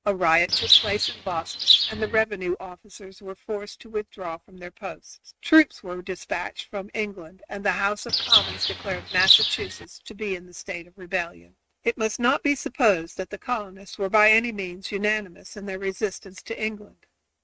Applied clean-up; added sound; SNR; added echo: neural mask model RNNoise.